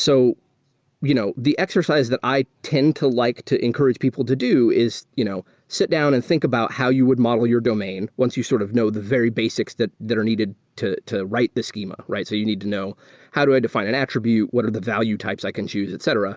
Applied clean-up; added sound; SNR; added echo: none; none; none; none.